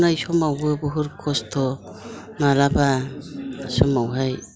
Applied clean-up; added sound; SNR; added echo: none; none; none; none.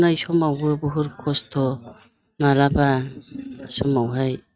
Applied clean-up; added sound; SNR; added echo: neural mask model RNNoise.